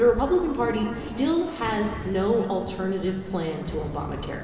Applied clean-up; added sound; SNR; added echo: none; Thunder; 12 dB; reverberation time 2.3 s.